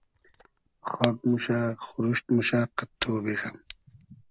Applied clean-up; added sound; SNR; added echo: none; Camera; 10 dB; none.